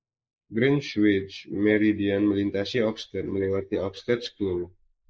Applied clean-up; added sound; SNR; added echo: neural mask model Resemble Enhance denoiser.